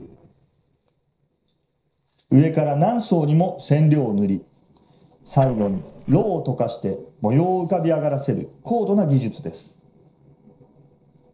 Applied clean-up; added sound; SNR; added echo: neural separator model SepFormer DNS4.